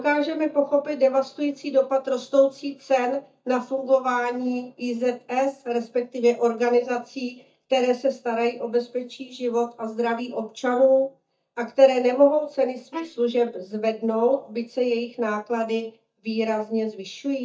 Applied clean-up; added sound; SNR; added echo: neural mask model DeepFilterNet 3.